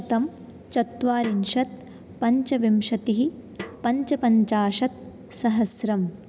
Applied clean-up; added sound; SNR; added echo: none; Snare drum; 20 dB; none.